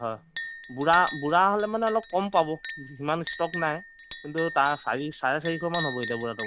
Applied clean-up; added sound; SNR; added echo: none; Chink, clink; 0 dB; none.